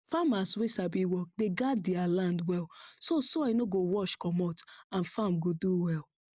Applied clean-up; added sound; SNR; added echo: none; none; none; none.